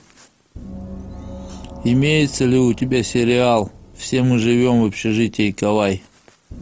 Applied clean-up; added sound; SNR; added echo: none; Gong; 18 dB; none.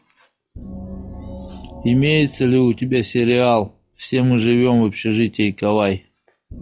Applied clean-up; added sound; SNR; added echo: classical method log-MMSE.